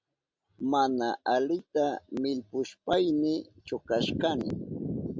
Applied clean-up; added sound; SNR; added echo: none; none; none; none.